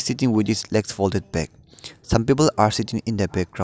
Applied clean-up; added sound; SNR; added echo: none; none; none; none.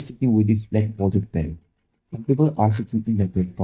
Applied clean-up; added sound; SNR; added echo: neural mask model DeepFilterNet 3.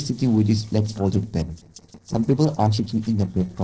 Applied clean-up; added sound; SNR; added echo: neural separator model SepFormer DNS4.